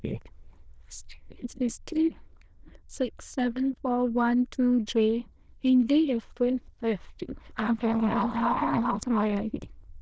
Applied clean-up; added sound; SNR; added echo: neural diffusion model UNIVERSE++.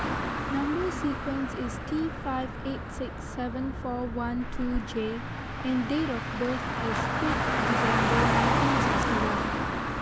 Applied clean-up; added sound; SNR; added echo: none; Car; -3 dB; none.